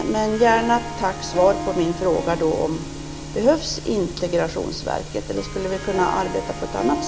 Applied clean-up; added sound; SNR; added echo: none; Harp; 11 dB; reverberation time 2.3 s.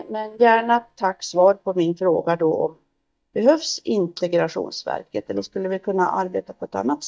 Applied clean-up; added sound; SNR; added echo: neural mask model DeepFilterNet 3.